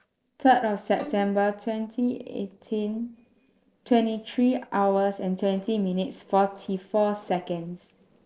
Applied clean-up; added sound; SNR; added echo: neural separator model SepFormer DNS4.